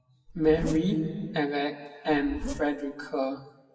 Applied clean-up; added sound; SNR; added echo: classical method WPE with log-MMSE.